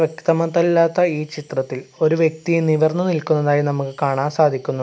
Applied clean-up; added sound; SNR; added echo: none; none; none; none.